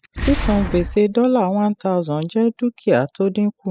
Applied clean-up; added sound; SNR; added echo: classical method spectral subtraction.